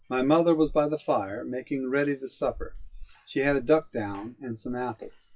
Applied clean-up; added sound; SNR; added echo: classical method WPE with log-MMSE.